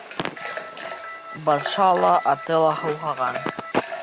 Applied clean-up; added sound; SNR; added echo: none; Organ + Water tap, faucet / Water; 11 dB; none.